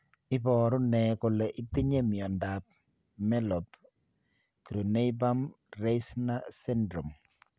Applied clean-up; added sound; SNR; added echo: none; none; none; none.